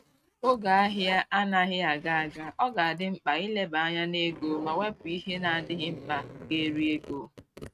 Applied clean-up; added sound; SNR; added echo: neural mask model RNNoise.